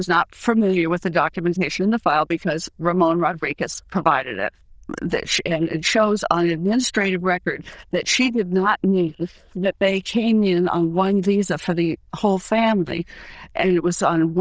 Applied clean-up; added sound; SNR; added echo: neural diffusion model UNIVERSE++.